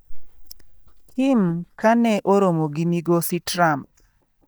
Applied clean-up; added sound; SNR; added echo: neural mask model DeepFilterNet 3.